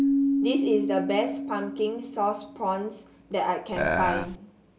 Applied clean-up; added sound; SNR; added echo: none; Burping, eructation + Keyboard (musical); 0 dB; none.